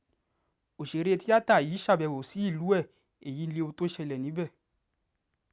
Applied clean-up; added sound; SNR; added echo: none; none; none; none.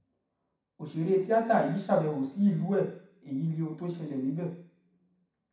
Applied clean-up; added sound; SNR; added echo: none; none; none; reverberation time 0.6 s.